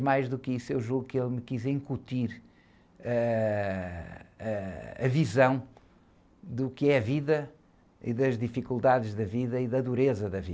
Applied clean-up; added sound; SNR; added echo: none; none; none; none.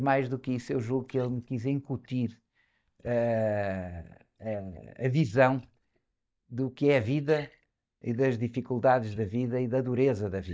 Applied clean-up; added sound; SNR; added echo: neural mask model DeepFilterNet 3.